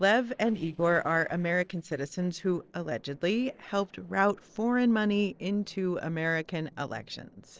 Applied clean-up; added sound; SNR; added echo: neural separator model SepFormer DNS4.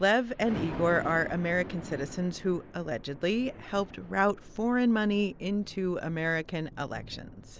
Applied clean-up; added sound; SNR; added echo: none; Thunder; 14 dB; none.